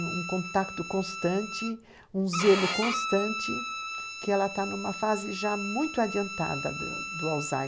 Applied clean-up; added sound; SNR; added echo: none; Bowed string instrument; 6 dB; none.